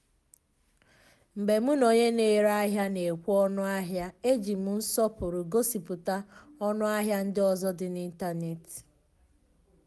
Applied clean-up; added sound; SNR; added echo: none; none; none; none.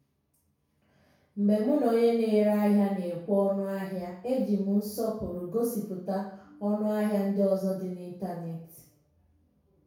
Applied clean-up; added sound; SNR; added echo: none; none; none; reverberation time 0.6 s.